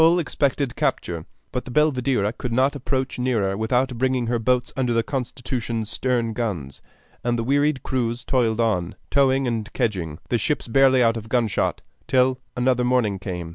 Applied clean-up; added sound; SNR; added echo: none; none; none; none.